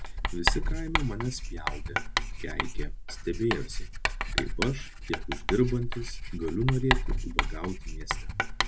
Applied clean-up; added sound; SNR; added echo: none; Writing; -3 dB; none.